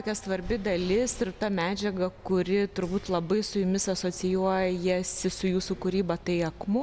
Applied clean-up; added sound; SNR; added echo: none; none; none; none.